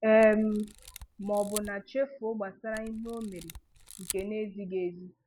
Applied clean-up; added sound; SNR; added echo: none; Camera; 16 dB; none.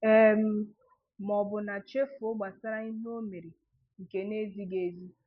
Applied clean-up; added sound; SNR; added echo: none; none; none; none.